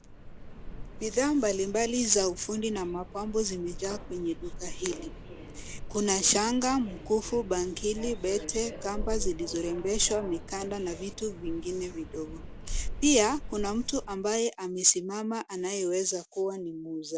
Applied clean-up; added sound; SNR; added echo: none; Subway, metro, underground; 9 dB; none.